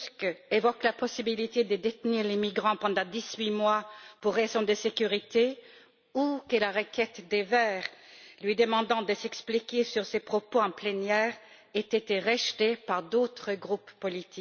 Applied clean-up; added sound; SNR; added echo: none; none; none; none.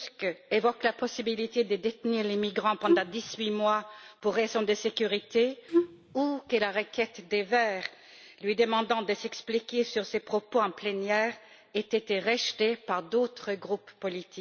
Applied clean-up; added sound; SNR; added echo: none; Wind instrument, woodwind instrument; -1 dB; none.